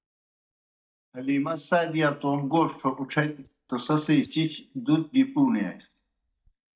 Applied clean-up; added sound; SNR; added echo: neural mask model DeepFilterNet 3.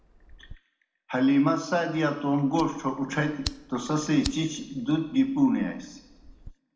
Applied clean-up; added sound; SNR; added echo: none; Fire; 17 dB; reverberation time 0.8 s.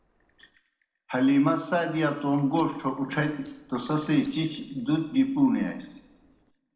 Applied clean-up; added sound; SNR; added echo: neural separator model SepFormer DNS4.